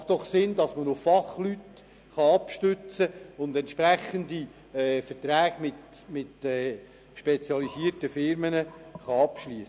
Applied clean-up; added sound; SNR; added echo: none; none; none; none.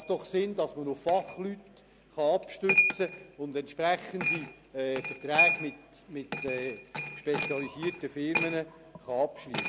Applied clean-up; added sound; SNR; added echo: none; Coin (dropping); -5 dB; none.